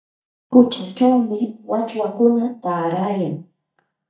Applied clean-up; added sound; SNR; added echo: neural mask model DeepFilterNet 3.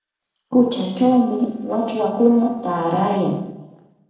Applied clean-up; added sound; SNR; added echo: neural separator model SepFormer DNS4.